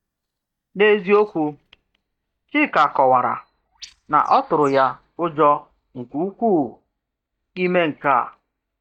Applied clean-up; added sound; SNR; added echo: neural mask model DeepFilterNet 3.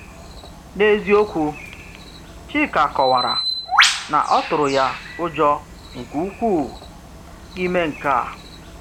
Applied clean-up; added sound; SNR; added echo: none; Bird; 6 dB; none.